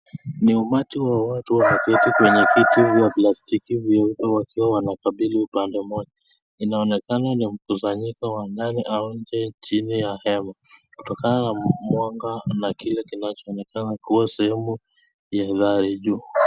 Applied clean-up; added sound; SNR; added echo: none; none; none; none.